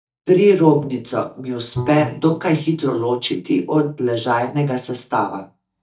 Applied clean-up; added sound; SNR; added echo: neural mask model DeepFilterNet 3.